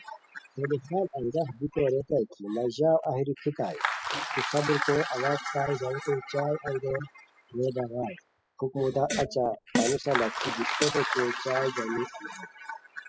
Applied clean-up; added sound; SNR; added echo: classical method spectral subtraction.